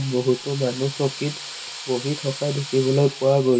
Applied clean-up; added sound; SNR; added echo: none; Drill; 13 dB; reverberation time 0.2 s.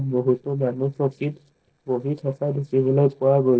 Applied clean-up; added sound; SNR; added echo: neural separator model SepFormer DNS4.